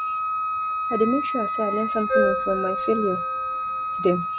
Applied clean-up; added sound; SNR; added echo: none; Keyboard (musical) + Wind instrument, woodwind instrument; -1 dB; none.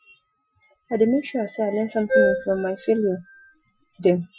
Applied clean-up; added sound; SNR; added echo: classical method Wiener filter.